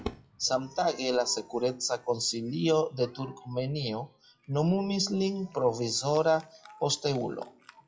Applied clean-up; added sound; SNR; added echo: classical method WPE with log-MMSE.